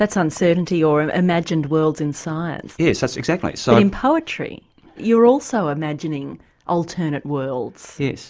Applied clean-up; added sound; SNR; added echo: none; none; none; none.